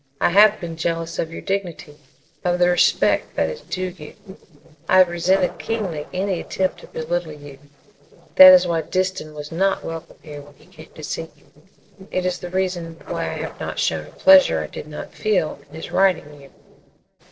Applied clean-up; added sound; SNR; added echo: neural separator model SepFormer DNS4.